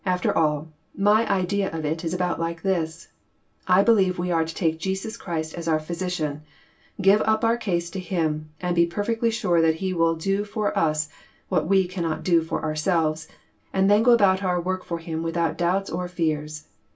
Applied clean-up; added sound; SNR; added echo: none; none; none; reverberation time 0.2 s.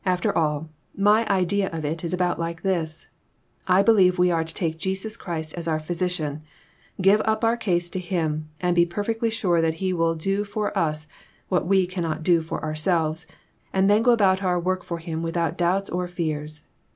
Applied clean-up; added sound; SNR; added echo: none; none; none; none.